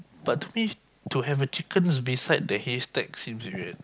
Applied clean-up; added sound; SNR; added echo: none; none; none; none.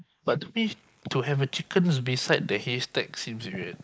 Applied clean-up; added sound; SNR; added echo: neural mask model Resemble Enhance denoiser.